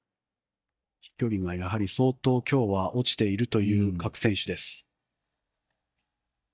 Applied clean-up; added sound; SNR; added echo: neural mask model DeepFilterNet 3.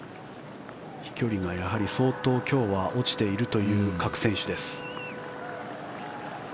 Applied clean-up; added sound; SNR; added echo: none; Wind instrument, woodwind instrument; 15 dB; none.